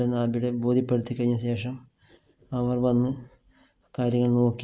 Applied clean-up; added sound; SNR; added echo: none; none; none; none.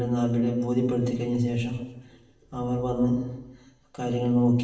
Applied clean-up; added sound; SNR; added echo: none; none; none; reverberation time 1.0 s.